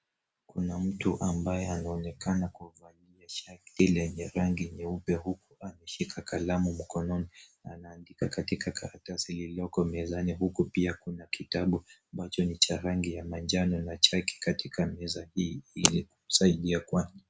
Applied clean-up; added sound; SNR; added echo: none; none; none; none.